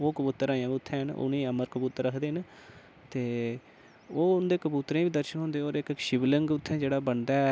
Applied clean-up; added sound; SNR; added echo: none; none; none; none.